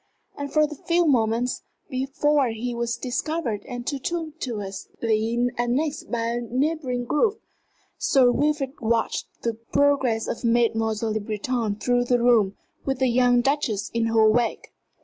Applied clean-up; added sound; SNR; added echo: none; none; none; none.